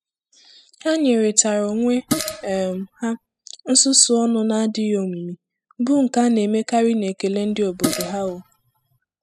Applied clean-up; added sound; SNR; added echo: classical method spectral subtraction.